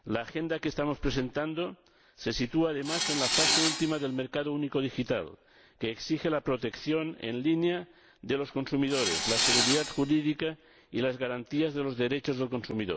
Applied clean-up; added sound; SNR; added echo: none; Tools; -2 dB; none.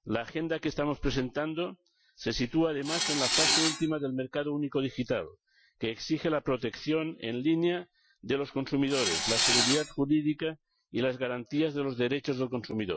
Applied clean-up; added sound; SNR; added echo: classical method Wiener filter.